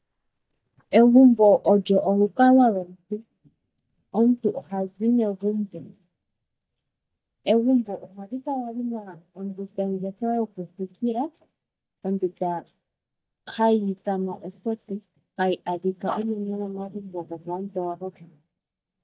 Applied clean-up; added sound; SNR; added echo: neural mask model DeepFilterNet 3.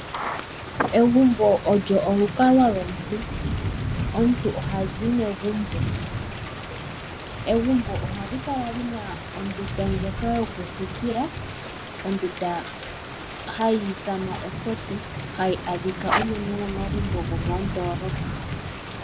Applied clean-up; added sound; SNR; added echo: none; Thunder / Rain; 6 dB; none.